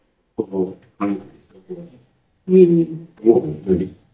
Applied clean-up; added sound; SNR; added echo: neural mask model DeepFilterNet 3.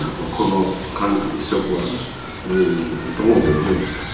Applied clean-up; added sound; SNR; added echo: none; Bird; 9 dB; reverberation time 0.9 s.